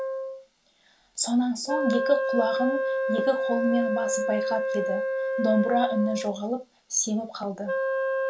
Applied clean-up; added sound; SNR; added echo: none; Wind instrument, woodwind instrument; 1 dB; reverberation time 0.2 s.